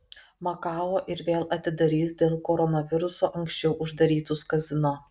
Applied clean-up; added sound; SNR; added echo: none; none; none; none.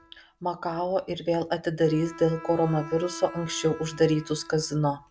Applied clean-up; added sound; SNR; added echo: none; Bowed string instrument; 17 dB; none.